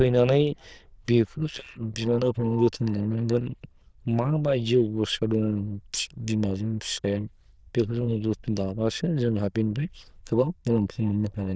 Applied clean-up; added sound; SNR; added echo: neural diffusion model UNIVERSE++.